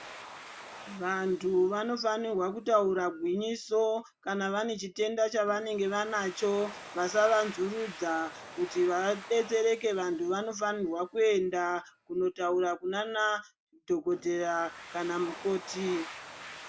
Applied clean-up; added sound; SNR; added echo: none; Domestic sounds, home sounds; 18 dB; none.